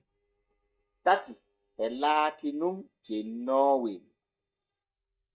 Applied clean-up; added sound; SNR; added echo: neural mask model DeepFilterNet 3.